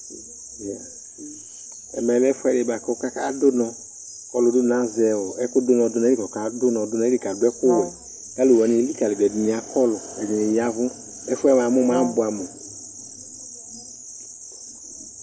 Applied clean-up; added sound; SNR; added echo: none; Brass instrument; 9 dB; none.